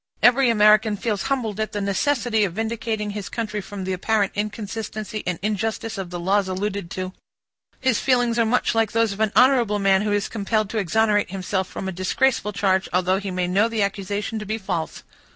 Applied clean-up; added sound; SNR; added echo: none; none; none; none.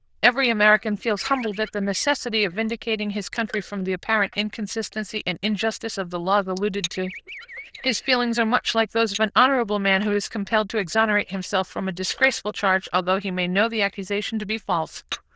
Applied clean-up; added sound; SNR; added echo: neural diffusion model UNIVERSE++.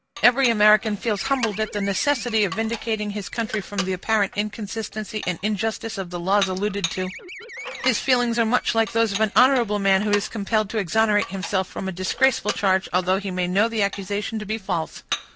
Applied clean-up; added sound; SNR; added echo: none; Dishes, pots, and pans + Animal; 13 dB; none.